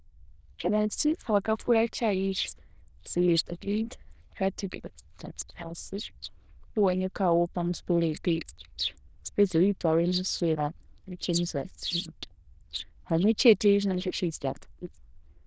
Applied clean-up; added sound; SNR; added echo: neural diffusion model UNIVERSE++.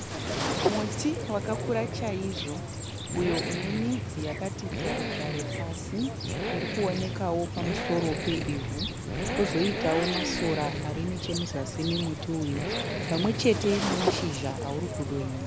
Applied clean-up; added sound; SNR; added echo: none; Accelerating, revving, vroom + Cricket; 0 dB; none.